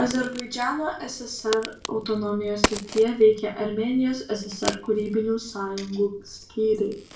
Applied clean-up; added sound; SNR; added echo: none; Crack; 10 dB; reverberation time 0.3 s.